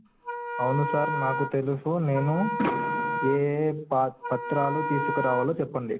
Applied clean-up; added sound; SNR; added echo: none; Wind instrument, woodwind instrument; 4 dB; none.